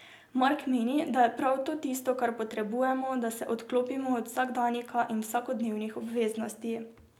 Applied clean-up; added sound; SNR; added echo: none; none; none; none.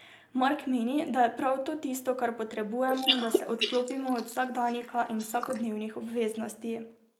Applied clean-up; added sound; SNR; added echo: neural mask model Resemble Enhance denoiser.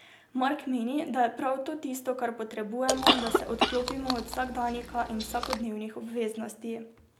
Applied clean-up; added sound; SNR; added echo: none; Chewing, mastication / Cough; -1 dB; none.